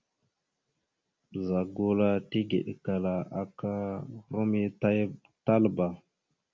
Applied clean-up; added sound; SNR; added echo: none; none; none; none.